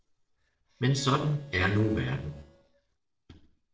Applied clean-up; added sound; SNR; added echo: neural separator model SepFormer DNS4.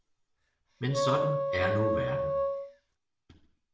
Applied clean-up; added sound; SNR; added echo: none; Wind instrument, woodwind instrument; -4 dB; reverberation time 0.5 s.